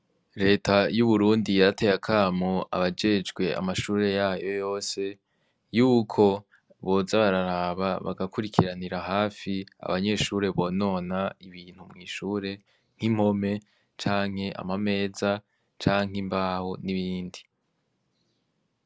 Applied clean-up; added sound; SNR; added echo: none; none; none; none.